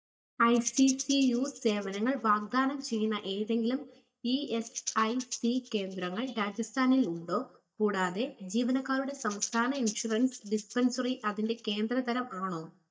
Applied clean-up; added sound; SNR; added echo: neural mask model DeepFilterNet 3.